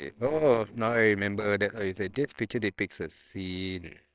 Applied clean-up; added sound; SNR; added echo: neural separator model SepFormer WHAMR!.